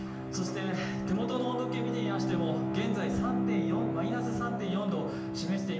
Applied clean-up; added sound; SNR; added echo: none; Bowed string instrument; -2 dB; reverberation time 0.9 s.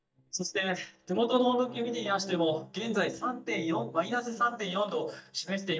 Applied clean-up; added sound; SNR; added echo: neural mask model DeepFilterNet 3.